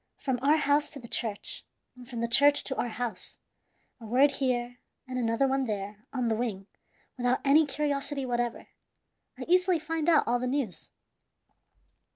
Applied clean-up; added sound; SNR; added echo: none; none; none; none.